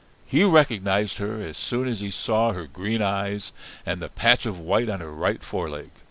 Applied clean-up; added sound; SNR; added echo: none; none; none; none.